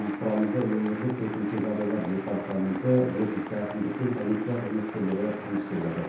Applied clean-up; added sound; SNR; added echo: none; Applause; 14 dB; reverberation time 0.8 s.